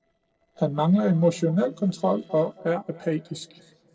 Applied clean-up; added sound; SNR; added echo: neural separator model SepFormer DNS4.